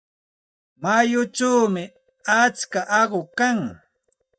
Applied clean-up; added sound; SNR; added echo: neural mask model DeepFilterNet 3.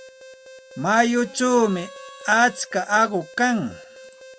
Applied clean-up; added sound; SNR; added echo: none; Alarm + Harmonica; 20 dB; none.